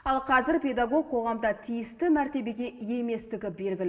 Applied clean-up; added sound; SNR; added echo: none; none; none; reverberation time 1.9 s.